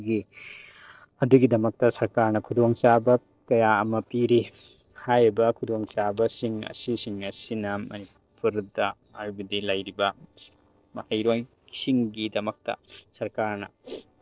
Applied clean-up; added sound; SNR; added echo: neural separator model SepFormer DNS4.